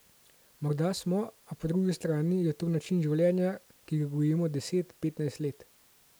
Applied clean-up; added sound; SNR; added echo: none; none; none; none.